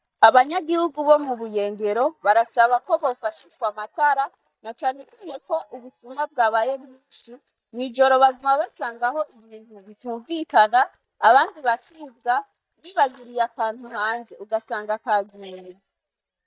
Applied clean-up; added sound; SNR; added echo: neural mask model DeepFilterNet 3.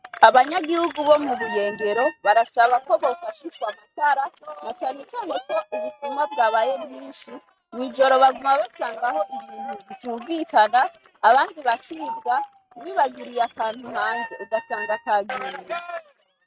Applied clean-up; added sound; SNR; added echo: neural mask model RNNoise.